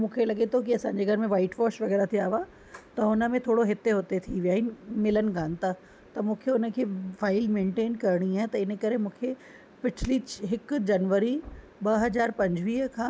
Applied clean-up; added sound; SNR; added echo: none; none; none; none.